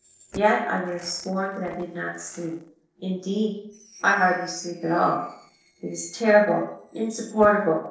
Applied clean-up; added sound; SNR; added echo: neural separator model SepFormer DNS4.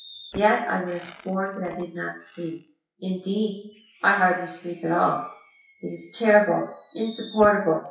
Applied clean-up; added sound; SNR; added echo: classical method WPE with log-MMSE.